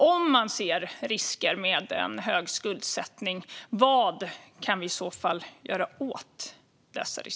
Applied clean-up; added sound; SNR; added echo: none; none; none; none.